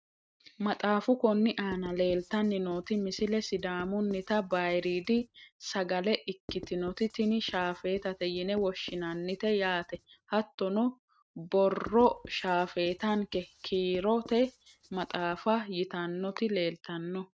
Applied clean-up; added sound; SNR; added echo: neural mask model RNNoise.